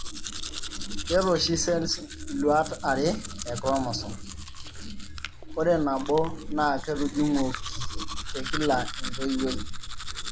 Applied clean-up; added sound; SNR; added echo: none; Domestic sounds, home sounds; 5 dB; none.